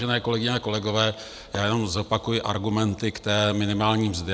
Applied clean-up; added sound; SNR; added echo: none; none; none; none.